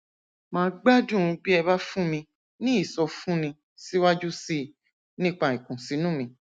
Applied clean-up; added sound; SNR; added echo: none; none; none; none.